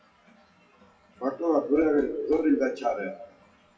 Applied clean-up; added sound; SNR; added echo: classical method WPE with log-MMSE.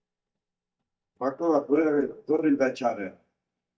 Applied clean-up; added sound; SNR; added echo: neural mask model DeepFilterNet 3.